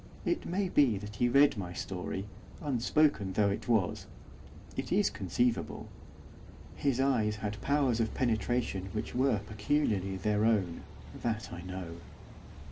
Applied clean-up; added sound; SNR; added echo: none; Car passing by / Idling / Accelerating, revving, vroom; 14 dB; none.